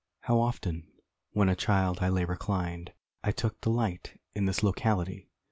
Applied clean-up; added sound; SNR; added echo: none; none; none; none.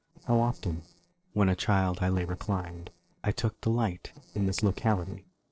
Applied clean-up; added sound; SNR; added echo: neural separator model SepFormer DNS4.